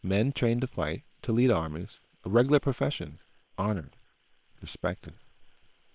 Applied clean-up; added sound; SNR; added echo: neural separator model SepFormer WHAM!.